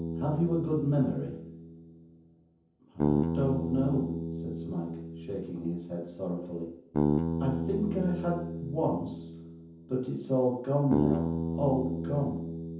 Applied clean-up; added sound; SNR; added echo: none; Bass guitar; 1 dB; reverberation time 0.7 s.